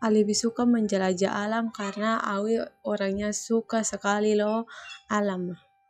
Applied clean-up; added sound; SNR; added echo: classical method log-MMSE.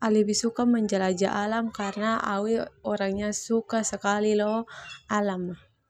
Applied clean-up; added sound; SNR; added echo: none; none; none; none.